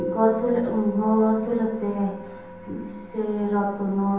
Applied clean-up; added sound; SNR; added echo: none; Musical instrument; 11 dB; reverberation time 0.9 s.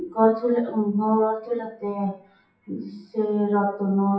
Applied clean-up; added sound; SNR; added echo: classical method WPE with log-MMSE.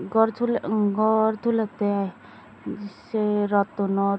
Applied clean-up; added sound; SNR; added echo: none; none; none; none.